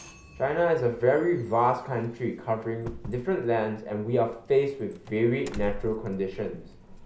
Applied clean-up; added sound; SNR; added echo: none; Doorbell; 15 dB; none.